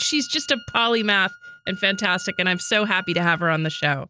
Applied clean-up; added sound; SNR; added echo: neural mask model RNNoise.